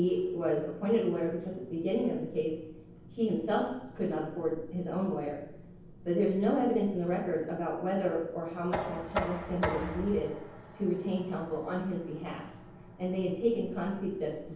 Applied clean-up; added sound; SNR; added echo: none; Knock; 13 dB; reverberation time 0.9 s.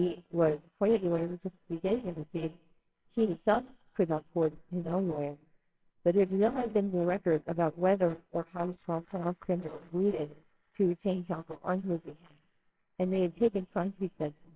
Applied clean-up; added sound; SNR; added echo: neural separator model SepFormer WHAMR!.